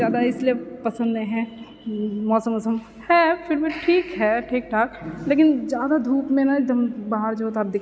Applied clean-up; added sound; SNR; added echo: none; none; none; none.